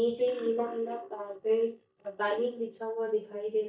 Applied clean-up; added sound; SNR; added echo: neural mask model DeepFilterNet 3.